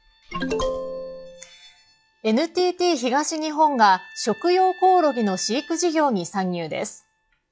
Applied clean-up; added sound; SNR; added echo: classical method log-MMSE.